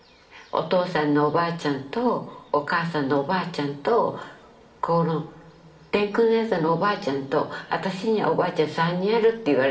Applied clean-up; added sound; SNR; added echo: none; none; none; reverberation time 1.8 s.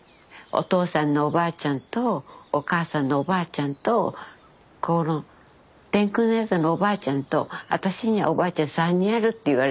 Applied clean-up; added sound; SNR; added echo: none; none; none; none.